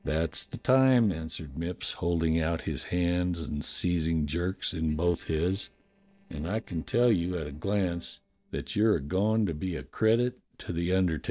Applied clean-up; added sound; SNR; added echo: neural separator model SepFormer DNS4.